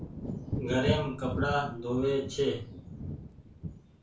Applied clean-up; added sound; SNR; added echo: none; Thunder / Wind; 4 dB; reverberation time 0.3 s.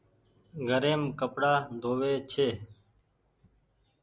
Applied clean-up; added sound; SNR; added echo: none; none; none; none.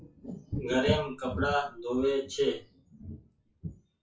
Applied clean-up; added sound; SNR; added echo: classical method WPE with log-MMSE.